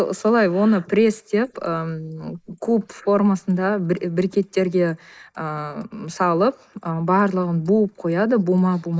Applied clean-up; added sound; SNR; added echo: neural mask model Resemble Enhance denoiser.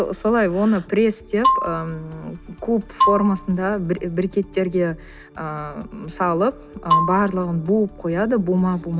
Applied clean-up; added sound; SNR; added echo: none; Marimba, xylophone; 3 dB; none.